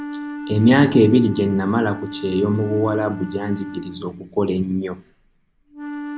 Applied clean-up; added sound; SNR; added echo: none; Wind instrument, woodwind instrument; 12 dB; none.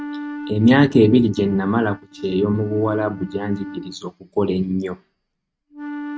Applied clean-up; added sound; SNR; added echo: neural mask model RNNoise.